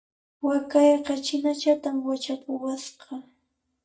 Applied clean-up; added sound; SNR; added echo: neural mask model DeepFilterNet 3.